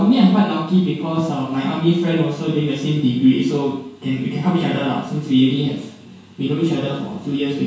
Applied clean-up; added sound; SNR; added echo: none; none; none; reverberation time 0.6 s.